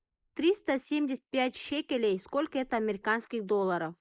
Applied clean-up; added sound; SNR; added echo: neural mask model Resemble Enhance denoiser.